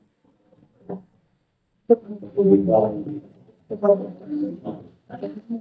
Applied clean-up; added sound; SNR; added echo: neural mask model DeepFilterNet 3.